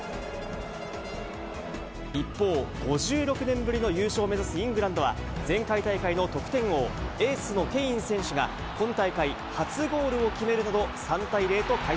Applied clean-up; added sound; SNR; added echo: none; none; none; none.